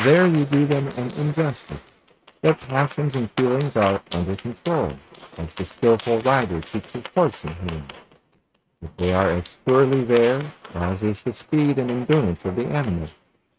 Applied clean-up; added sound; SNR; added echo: neural mask model RNNoise.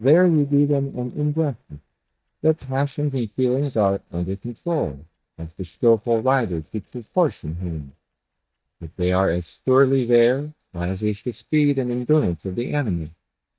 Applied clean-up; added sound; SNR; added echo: neural mask model DeepFilterNet 3.